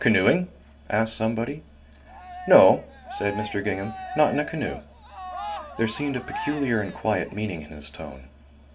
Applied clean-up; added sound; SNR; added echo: none; Cheering; 14 dB; reverberation time 0.2 s.